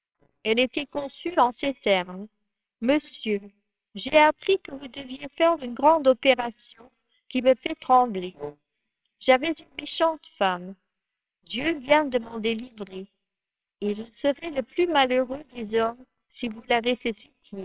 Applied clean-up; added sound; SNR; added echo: neural separator model SepFormer WHAMR!.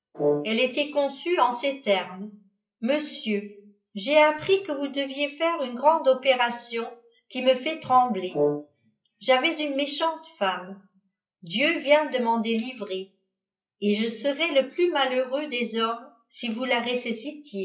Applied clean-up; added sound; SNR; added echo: classical method WPE with log-MMSE.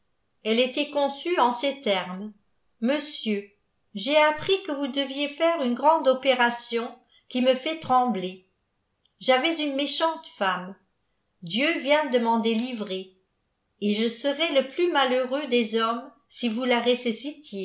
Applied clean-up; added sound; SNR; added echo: none; none; none; none.